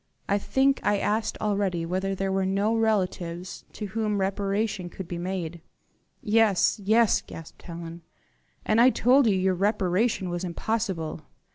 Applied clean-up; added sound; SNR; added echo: none; none; none; none.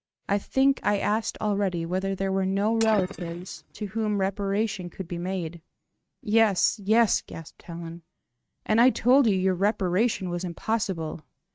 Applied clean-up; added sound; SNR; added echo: neural mask model RNNoise.